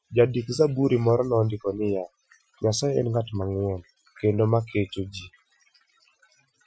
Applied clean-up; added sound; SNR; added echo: classical method Wiener filter.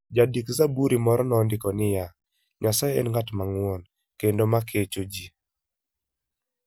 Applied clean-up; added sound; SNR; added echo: none; none; none; none.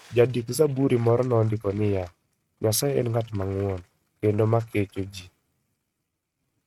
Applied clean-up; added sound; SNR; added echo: neural mask model RNNoise.